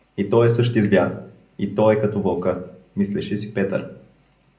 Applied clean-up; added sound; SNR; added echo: none; none; none; reverberation time 0.5 s.